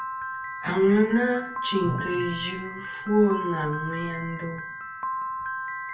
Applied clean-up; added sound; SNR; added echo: none; Piano; 7 dB; reverberation time 0.2 s.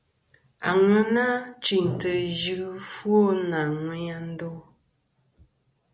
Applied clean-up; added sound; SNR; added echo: none; none; none; none.